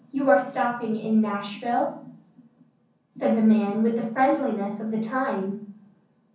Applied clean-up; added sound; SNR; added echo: none; none; none; reverberation time 0.6 s.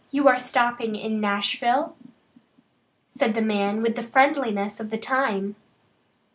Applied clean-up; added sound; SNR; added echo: none; none; none; none.